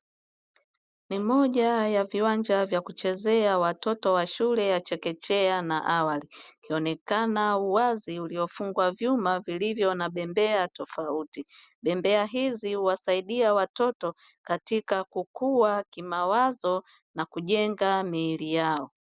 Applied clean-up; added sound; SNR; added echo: none; none; none; none.